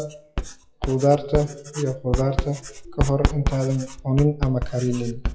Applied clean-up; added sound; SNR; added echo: classical method WPE with log-MMSE.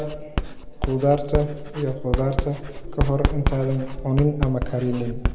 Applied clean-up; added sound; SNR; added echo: none; Writing; 2 dB; reverberation time 1.7 s.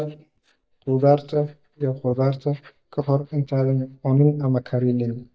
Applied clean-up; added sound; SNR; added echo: neural mask model DeepFilterNet 3.